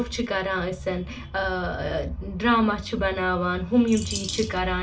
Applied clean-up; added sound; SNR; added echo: none; Bird vocalization, bird call, bird song; 10 dB; reverberation time 0.3 s.